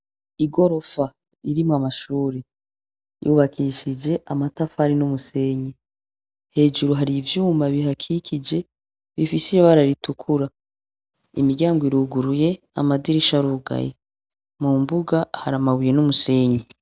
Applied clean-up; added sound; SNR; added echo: none; none; none; none.